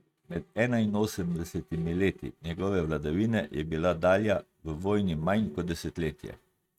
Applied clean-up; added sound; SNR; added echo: neural mask model RNNoise.